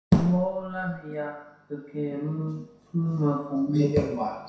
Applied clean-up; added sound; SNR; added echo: none; none; none; reverberation time 0.7 s.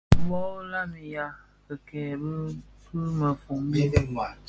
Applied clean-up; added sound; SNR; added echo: none; none; none; none.